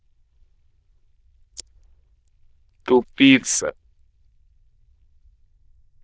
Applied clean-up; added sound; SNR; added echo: neural diffusion model UNIVERSE++.